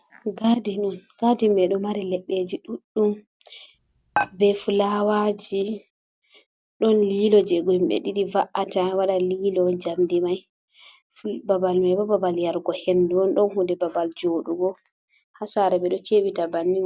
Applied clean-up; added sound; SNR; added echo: none; Dishes, pots, and pans; 7 dB; none.